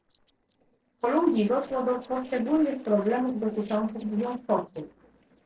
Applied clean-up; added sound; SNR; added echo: neural separator model SepFormer DNS4.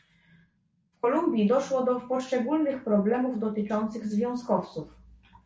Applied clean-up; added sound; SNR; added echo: none; none; none; none.